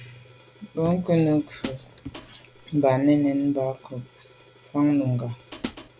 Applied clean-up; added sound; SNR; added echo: none; Hi-hat; 16 dB; none.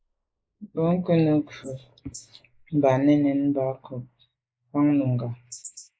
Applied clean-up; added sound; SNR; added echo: neural mask model Resemble Enhance denoiser.